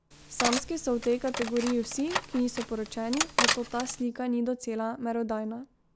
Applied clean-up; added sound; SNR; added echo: none; Cutlery, silverware; 2 dB; none.